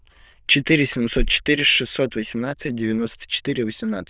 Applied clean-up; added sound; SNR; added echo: neural diffusion model UNIVERSE++.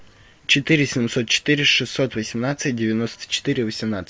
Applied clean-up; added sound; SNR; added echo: none; none; none; none.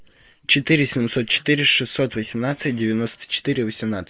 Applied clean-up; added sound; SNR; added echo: neural mask model Resemble Enhance denoiser.